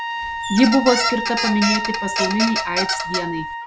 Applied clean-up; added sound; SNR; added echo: none; Squeak + Trumpet; 2 dB; none.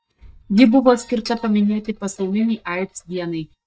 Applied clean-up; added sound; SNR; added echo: neural mask model DeepFilterNet 3.